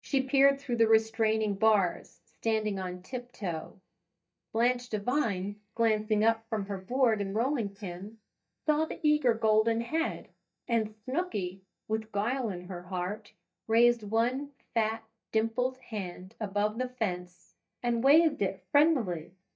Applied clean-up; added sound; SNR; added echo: neural mask model DeepFilterNet 3.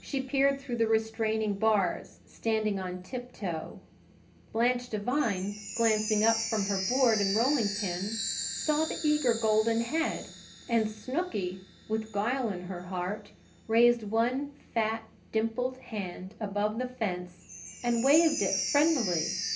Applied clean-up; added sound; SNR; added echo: none; Chime; 10 dB; reverberation time 0.3 s.